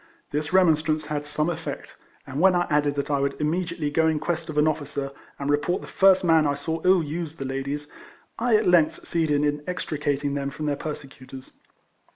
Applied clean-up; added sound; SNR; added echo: none; none; none; none.